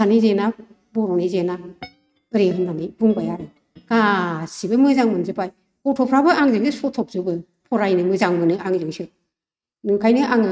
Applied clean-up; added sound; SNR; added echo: neural mask model RNNoise.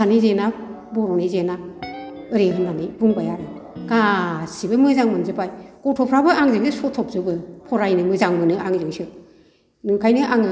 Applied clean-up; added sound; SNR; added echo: none; Guitar; 18 dB; none.